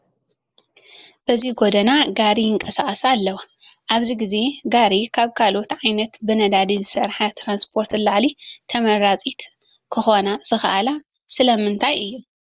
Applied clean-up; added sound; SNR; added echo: neural mask model Resemble Enhance denoiser.